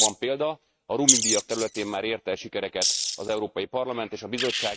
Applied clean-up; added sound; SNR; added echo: neural mask model RNNoise.